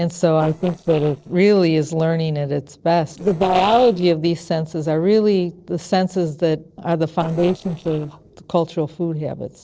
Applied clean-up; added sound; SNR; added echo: neural separator model SepFormer DNS4.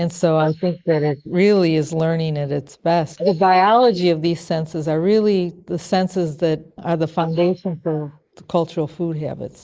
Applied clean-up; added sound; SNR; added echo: neural mask model Resemble Enhance denoiser.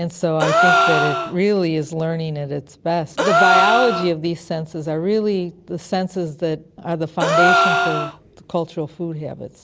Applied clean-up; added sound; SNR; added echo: none; Gasp; -2 dB; none.